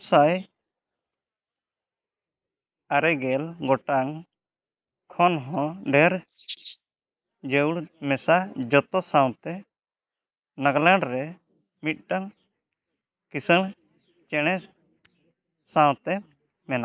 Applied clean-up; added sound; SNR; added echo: neural mask model Resemble Enhance denoiser.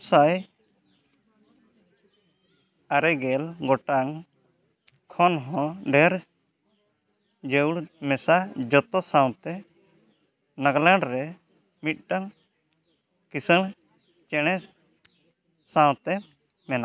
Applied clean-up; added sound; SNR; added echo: none; none; none; none.